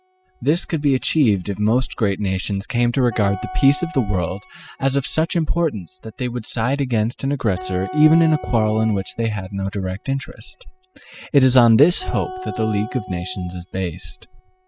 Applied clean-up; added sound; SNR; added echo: classical method spectral subtraction.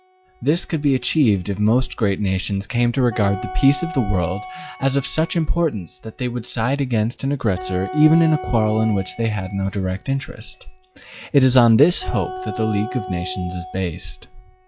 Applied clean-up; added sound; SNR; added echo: classical method log-MMSE.